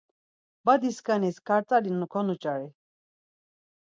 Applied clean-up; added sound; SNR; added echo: none; none; none; none.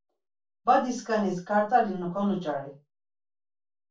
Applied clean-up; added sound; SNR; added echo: none; none; none; reverberation time 0.2 s.